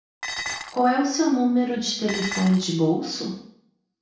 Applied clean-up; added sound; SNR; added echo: none; Dishes, pots, and pans; 10 dB; reverberation time 0.5 s.